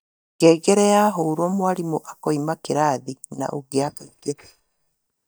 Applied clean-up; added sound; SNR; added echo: neural mask model DeepFilterNet 3.